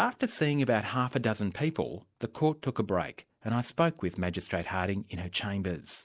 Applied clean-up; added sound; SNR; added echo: none; none; none; none.